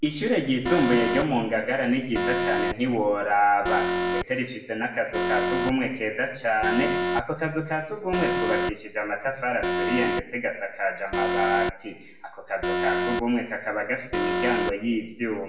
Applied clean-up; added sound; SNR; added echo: none; Alarm; 3 dB; reverberation time 0.6 s.